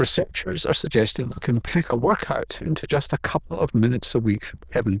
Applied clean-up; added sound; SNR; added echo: neural diffusion model UNIVERSE++.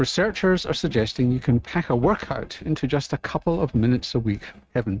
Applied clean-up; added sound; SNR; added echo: neural mask model RNNoise.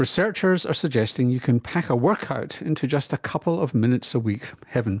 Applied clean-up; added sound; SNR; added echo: none; none; none; none.